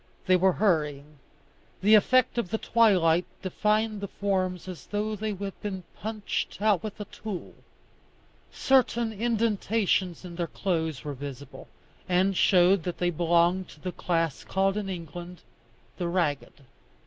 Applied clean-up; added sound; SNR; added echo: none; none; none; none.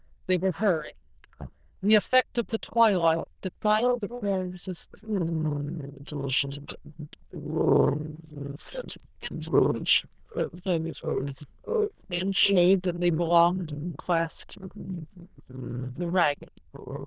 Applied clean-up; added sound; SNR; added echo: neural diffusion model UNIVERSE++.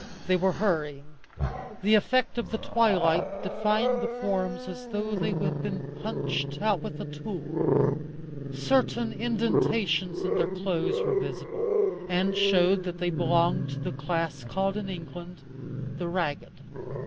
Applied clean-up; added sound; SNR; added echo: none; Growling; 2 dB; none.